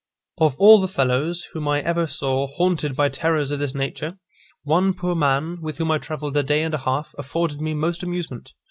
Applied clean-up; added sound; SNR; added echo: none; none; none; none.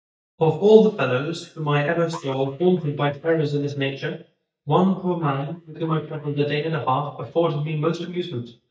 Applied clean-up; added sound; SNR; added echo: neural mask model DeepFilterNet 3.